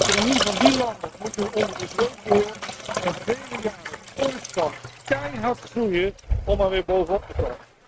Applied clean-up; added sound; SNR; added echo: neural mask model RNNoise.